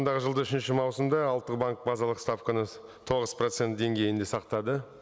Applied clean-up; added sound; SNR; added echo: none; none; none; none.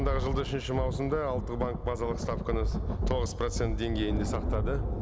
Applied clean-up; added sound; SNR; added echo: none; Thunder; -1 dB; none.